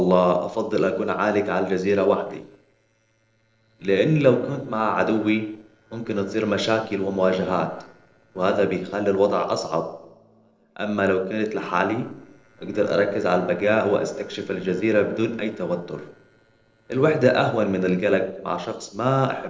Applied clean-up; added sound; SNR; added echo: neural separator model SepFormer DNS4.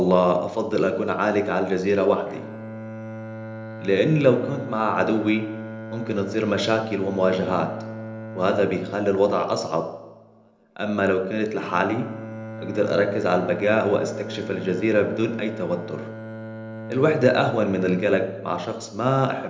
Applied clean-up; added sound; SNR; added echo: none; Bowed string instrument; 13 dB; reverberation time 0.7 s.